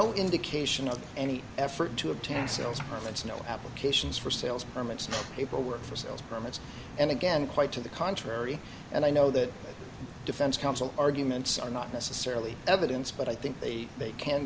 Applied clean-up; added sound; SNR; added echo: none; none; none; none.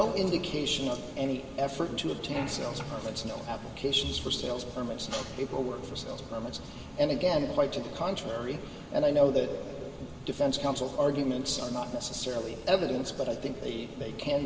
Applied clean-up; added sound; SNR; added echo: none; none; none; reverberation time 2.8 s.